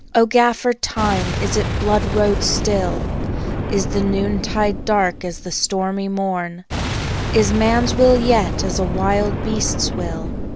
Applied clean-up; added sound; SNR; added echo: none; Boom; 4 dB; none.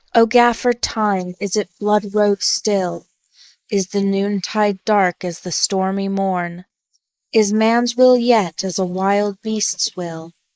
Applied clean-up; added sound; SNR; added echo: neural mask model Resemble Enhance denoiser.